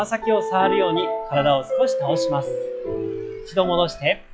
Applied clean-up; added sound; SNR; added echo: classical method log-MMSE.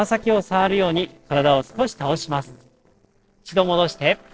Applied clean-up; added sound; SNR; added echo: neural separator model SepFormer DNS4.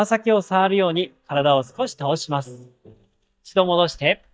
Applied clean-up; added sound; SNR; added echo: neural mask model DeepFilterNet 3.